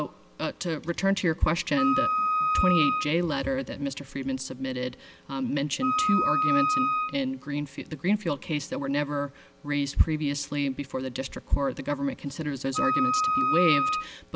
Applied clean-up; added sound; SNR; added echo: none; Wind instrument, woodwind instrument; -1 dB; none.